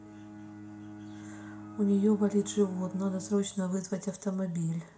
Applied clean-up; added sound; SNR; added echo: none; Bowed string instrument; 16 dB; reverberation time 0.4 s.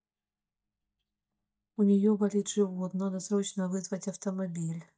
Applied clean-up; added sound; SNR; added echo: neural mask model DeepFilterNet 3.